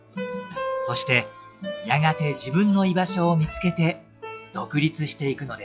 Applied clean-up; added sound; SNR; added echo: classical method log-MMSE.